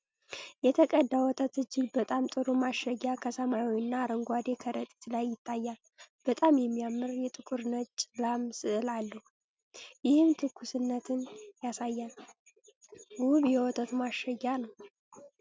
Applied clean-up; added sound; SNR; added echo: none; none; none; none.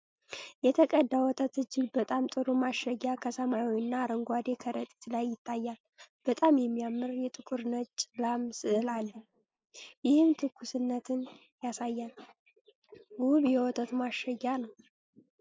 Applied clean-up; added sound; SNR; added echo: neural mask model Resemble Enhance denoiser.